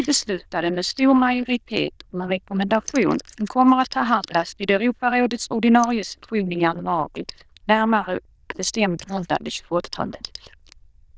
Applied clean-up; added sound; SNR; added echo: neural diffusion model UNIVERSE++.